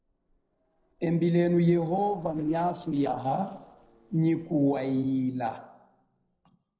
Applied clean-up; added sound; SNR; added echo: neural separator model SepFormer DNS4.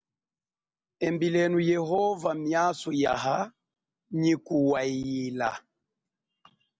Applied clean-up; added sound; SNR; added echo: none; none; none; none.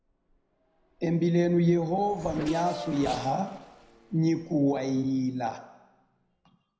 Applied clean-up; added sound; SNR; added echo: none; Race car, auto racing / Accelerating, revving, vroom; 16 dB; reverberation time 0.8 s.